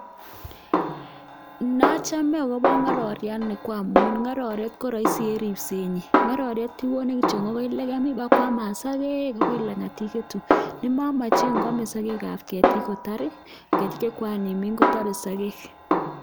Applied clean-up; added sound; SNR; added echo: none; Snare drum; -1 dB; none.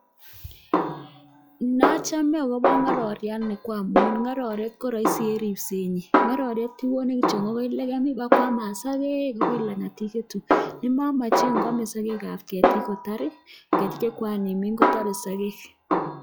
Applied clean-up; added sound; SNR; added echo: classical method log-MMSE.